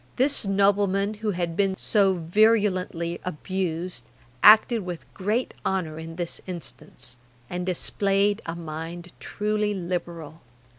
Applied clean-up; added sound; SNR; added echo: none; none; none; none.